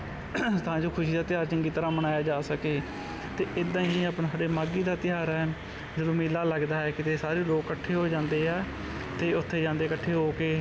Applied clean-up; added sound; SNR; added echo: none; Motorcycle; 16 dB; none.